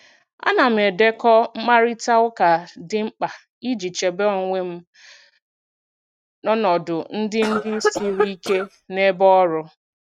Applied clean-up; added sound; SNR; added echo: neural mask model RNNoise.